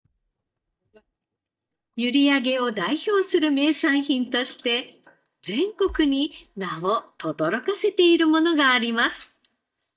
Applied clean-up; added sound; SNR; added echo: neural mask model DeepFilterNet 3.